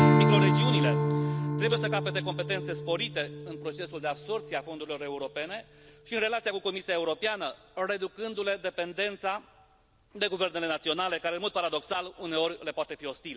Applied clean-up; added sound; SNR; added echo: none; Strum; -1 dB; none.